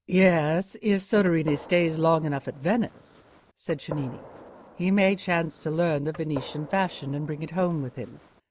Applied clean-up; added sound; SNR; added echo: none; Gunshot, gunfire; 18 dB; none.